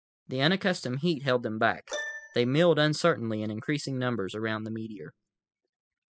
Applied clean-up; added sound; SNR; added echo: classical method spectral subtraction.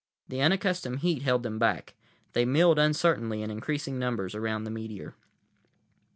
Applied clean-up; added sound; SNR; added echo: none; none; none; none.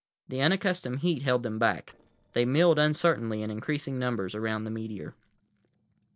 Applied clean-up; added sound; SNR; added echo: neural separator model SepFormer DNS4.